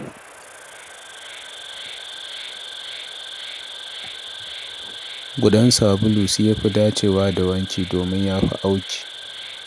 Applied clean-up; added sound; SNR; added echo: none; Insect; 12 dB; none.